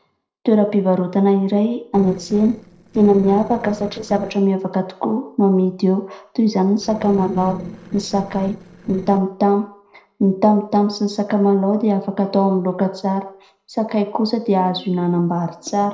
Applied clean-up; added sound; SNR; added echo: neural separator model SepFormer DNS4.